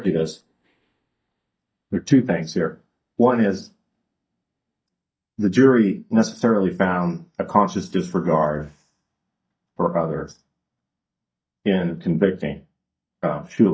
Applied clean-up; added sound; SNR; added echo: neural mask model DeepFilterNet 3.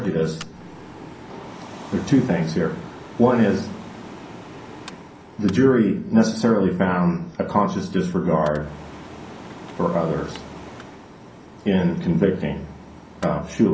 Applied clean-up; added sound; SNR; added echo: none; Mechanical fan; 18 dB; reverberation time 0.6 s.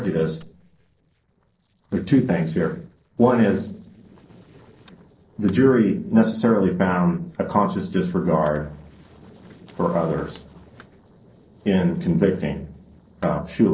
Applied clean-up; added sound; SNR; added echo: neural separator model SepFormer DNS4.